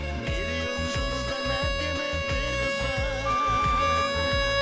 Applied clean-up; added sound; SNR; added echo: none; Wind instrument, woodwind instrument + Bowed string instrument; -3 dB; none.